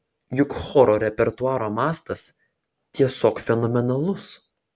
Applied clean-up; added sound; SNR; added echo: none; none; none; none.